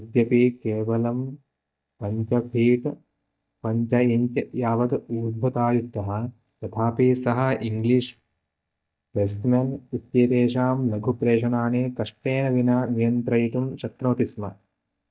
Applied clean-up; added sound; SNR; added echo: neural mask model DeepFilterNet 3.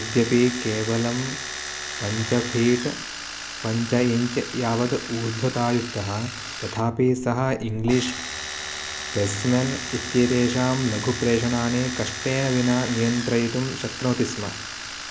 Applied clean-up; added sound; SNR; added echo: none; Domestic sounds, home sounds; 9 dB; none.